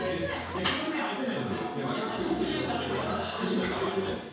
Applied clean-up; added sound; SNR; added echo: none; Zipper (clothing); 13 dB; reverberation time 0.6 s.